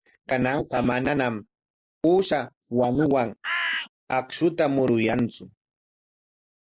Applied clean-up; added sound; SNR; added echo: neural mask model Resemble Enhance denoiser.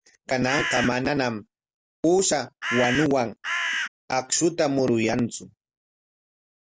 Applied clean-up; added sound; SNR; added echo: none; Bird; 1 dB; none.